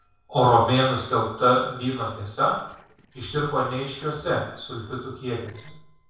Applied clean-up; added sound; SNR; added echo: neural separator model SepFormer DNS4.